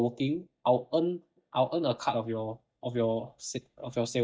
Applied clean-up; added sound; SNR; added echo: neural mask model DeepFilterNet 3.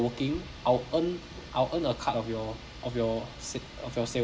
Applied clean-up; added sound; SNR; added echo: none; Fireworks; 17 dB; reverberation time 1.1 s.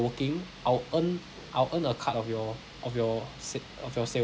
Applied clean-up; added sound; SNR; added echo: none; none; none; none.